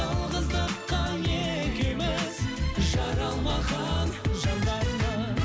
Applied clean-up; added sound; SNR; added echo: none; none; none; none.